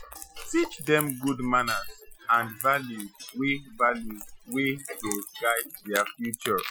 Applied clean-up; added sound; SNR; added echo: classical method Wiener filter.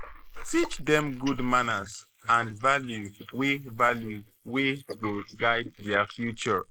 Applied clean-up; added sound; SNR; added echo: neural mask model Resemble Enhance denoiser.